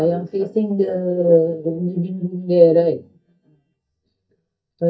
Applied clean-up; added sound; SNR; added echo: neural mask model DeepFilterNet 3.